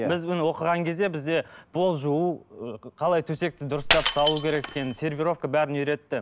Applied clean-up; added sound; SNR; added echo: none; Shatter; 0 dB; none.